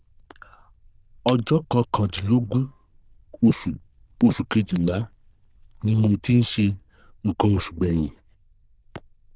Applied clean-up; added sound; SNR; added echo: neural diffusion model UNIVERSE++.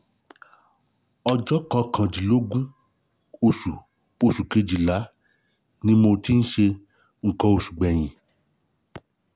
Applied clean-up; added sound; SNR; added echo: none; Clapping; 19 dB; none.